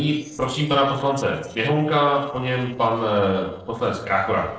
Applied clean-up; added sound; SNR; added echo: neural separator model SepFormer DNS4.